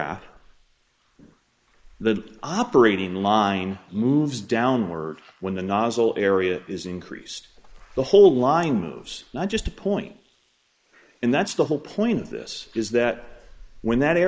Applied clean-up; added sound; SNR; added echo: neural mask model Resemble Enhance denoiser.